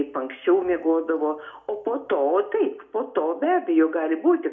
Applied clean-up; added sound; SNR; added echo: none; none; none; reverberation time 0.4 s.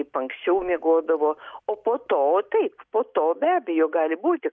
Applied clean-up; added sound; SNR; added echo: none; none; none; none.